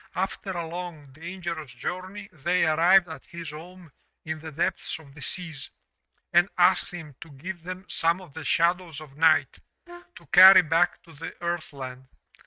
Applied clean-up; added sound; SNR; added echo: neural mask model RNNoise.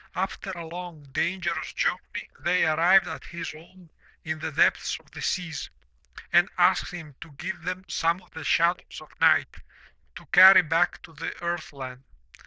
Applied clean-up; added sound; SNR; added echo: neural diffusion model UNIVERSE++.